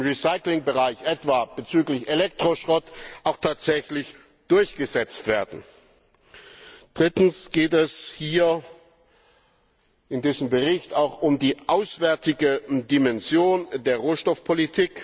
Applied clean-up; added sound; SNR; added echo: none; none; none; none.